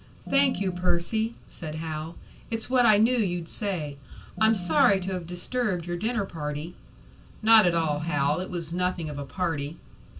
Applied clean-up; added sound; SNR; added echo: none; Organ; 7 dB; reverberation time 0.1 s.